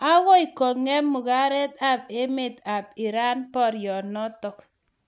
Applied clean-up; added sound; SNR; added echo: none; none; none; none.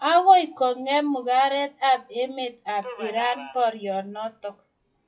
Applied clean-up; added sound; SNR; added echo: classical method WPE with log-MMSE.